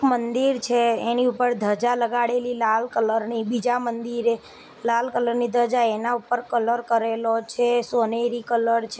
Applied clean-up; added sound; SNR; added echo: none; none; none; none.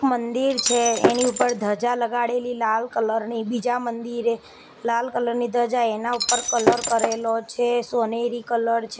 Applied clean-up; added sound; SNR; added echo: none; Shatter; 1 dB; none.